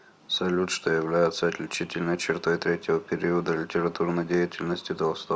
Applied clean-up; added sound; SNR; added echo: none; none; none; none.